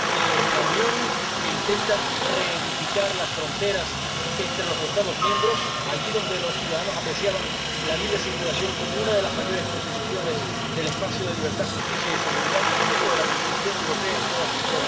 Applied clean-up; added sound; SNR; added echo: none; Aircraft; -4 dB; reverberation time 0.1 s.